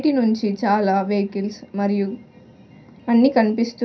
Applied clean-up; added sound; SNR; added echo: none; none; none; reverberation time 0.3 s.